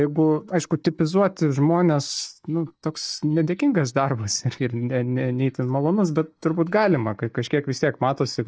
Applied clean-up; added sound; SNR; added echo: neural mask model DeepFilterNet 3.